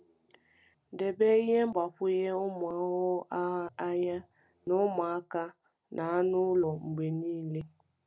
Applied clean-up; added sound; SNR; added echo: none; none; none; none.